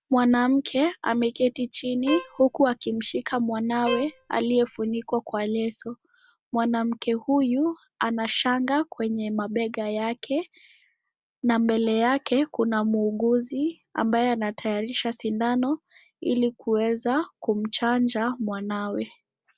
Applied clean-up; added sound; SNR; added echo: none; Bowed string instrument; 12 dB; none.